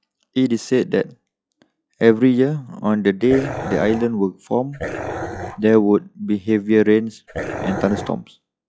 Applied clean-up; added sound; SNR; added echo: classical method log-MMSE.